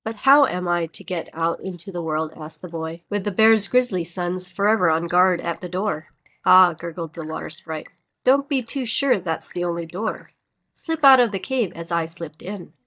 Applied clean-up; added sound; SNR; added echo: neural mask model DeepFilterNet 3.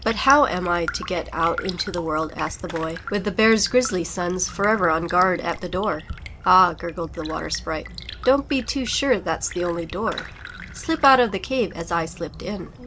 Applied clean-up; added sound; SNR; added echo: none; Fireworks + Raindrop; 14 dB; none.